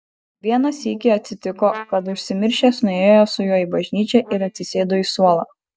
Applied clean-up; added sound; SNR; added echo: neural mask model DeepFilterNet 3.